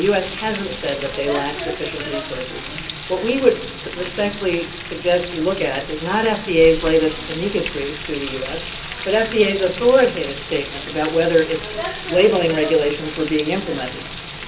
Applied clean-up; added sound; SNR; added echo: none; Frying (food); 10 dB; reverberation time 0.3 s.